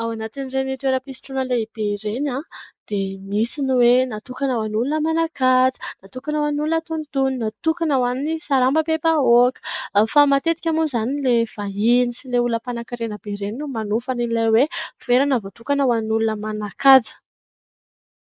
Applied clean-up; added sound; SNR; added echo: neural mask model Resemble Enhance denoiser.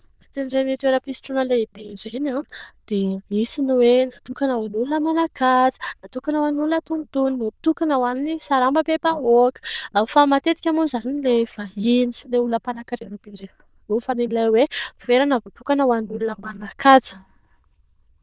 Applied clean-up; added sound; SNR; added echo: neural diffusion model UNIVERSE++.